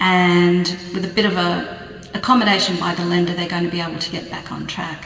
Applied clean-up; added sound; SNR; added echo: none; none; none; reverberation time 2.5 s.